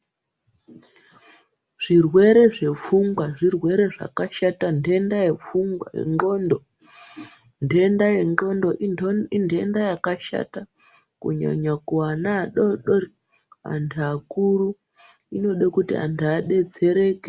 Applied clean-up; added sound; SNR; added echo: none; none; none; none.